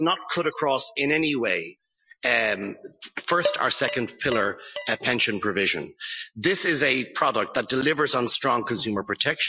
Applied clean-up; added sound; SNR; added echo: classical method Wiener filter.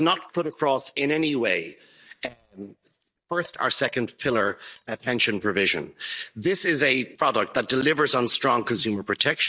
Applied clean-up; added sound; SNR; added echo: neural mask model DeepFilterNet 3.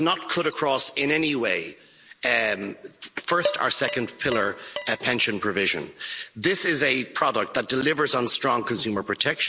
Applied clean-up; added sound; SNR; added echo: none; Dishes, pots, and pans; 11 dB; none.